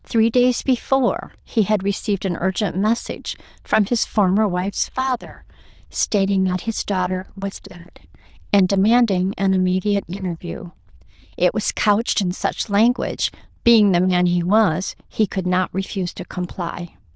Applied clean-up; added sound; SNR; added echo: neural diffusion model UNIVERSE++.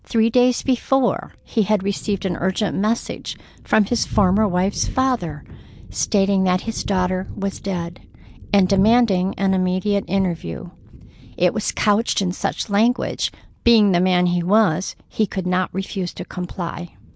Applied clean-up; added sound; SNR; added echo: none; Thunder; 16 dB; none.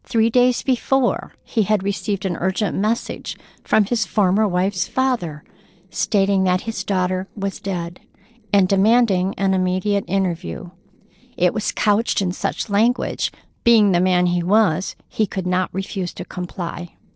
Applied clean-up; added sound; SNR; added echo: neural separator model SepFormer DNS4.